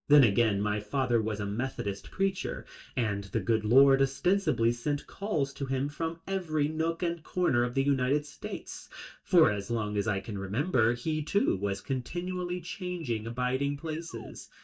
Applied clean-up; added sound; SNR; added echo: neural mask model DeepFilterNet 3.